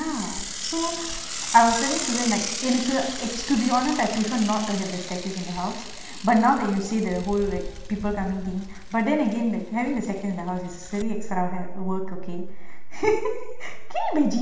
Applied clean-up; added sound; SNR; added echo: none; Mechanisms / Bicycle; 5 dB; reverberation time 1.1 s.